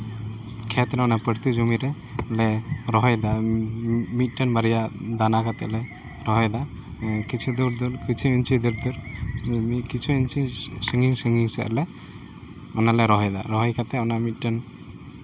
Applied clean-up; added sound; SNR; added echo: none; none; none; none.